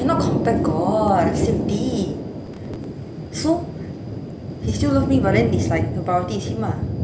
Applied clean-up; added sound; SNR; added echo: none; Thunder; 0 dB; none.